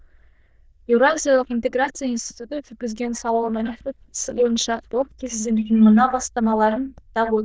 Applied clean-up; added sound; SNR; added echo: neural diffusion model UNIVERSE++.